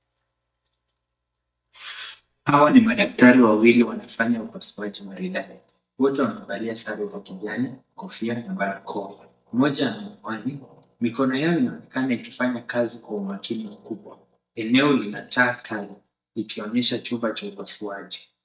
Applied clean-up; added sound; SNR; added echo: neural mask model DeepFilterNet 3.